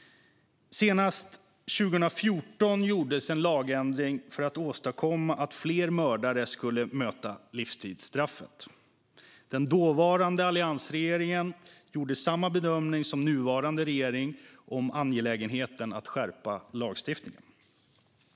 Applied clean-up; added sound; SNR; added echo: none; none; none; none.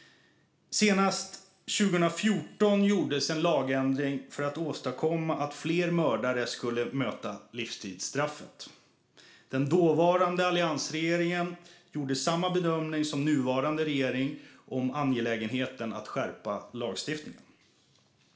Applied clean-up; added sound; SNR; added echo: none; none; none; reverberation time 0.4 s.